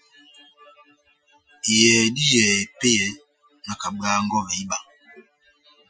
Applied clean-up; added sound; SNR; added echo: classical method Wiener filter.